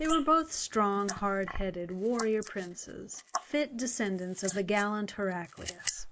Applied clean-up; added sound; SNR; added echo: neural mask model Resemble Enhance denoiser.